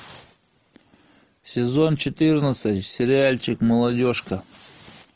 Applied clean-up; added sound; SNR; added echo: none; none; none; none.